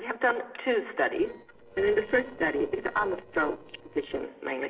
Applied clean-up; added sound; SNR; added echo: neural separator model SepFormer DNS4.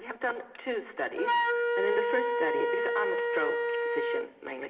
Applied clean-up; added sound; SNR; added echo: none; Wind instrument, woodwind instrument; -4 dB; reverberation time 2.2 s.